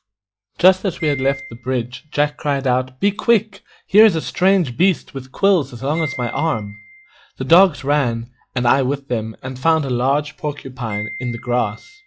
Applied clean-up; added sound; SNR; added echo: classical method log-MMSE.